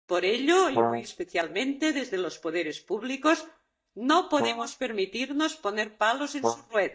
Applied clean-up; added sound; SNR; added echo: neural mask model DeepFilterNet 3.